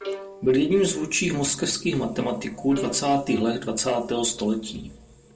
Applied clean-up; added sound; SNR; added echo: none; Bowed string instrument; 16 dB; reverberation time 1.6 s.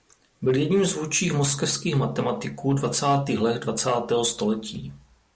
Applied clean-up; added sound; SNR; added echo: none; none; none; none.